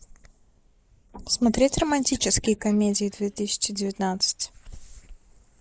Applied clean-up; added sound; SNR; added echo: neural mask model Resemble Enhance denoiser.